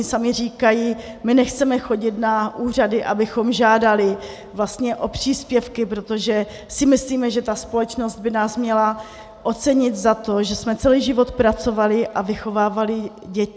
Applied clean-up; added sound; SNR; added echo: none; none; none; none.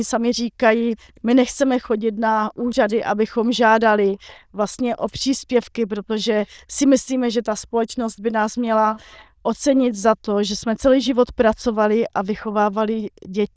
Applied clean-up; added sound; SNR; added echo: neural diffusion model UNIVERSE++.